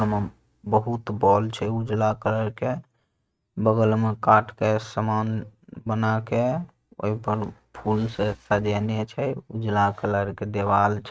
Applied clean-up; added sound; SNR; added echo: neural mask model RNNoise.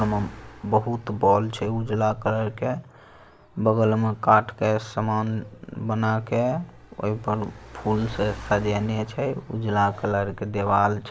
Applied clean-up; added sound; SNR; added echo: none; Car; 20 dB; none.